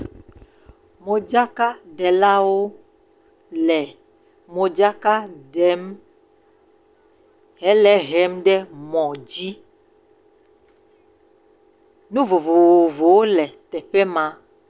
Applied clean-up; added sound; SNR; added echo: none; none; none; none.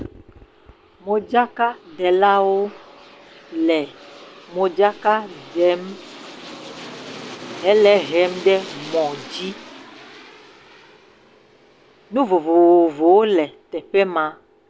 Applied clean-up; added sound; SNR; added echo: none; Aircraft; 19 dB; none.